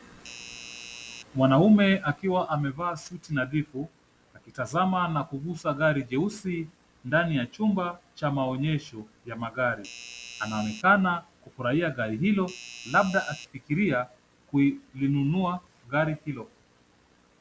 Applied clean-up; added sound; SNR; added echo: none; Doorbell; 15 dB; none.